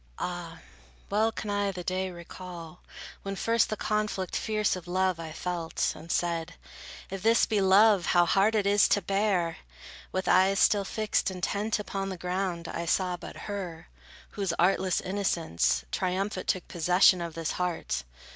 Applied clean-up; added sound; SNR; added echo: none; none; none; none.